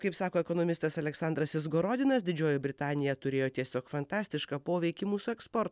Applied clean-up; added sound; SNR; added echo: none; none; none; none.